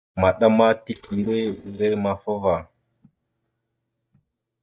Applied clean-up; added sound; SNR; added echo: neural mask model DeepFilterNet 3.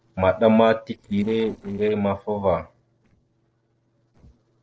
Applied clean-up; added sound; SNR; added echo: neural separator model SepFormer DNS4.